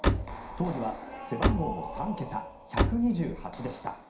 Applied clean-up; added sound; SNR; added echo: none; Slam; -1 dB; reverberation time 0.5 s.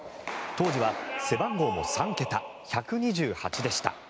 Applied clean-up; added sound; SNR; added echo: none; none; none; none.